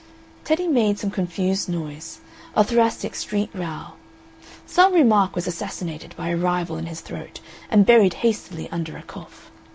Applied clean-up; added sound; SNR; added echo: none; none; none; none.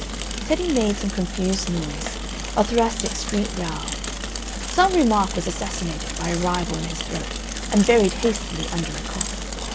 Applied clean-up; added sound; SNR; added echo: none; Mechanisms / Bicycle; 5 dB; none.